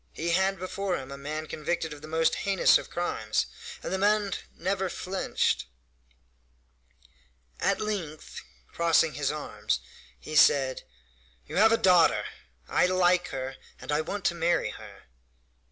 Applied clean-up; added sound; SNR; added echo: none; none; none; none.